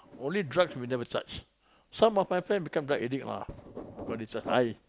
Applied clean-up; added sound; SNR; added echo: none; none; none; none.